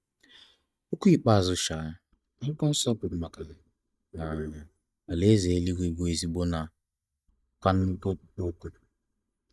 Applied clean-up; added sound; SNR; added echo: neural mask model DeepFilterNet 3.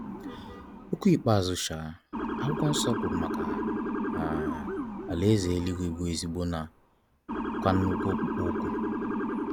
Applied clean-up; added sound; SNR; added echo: none; Motor vehicle (road) / Siren; 3 dB; none.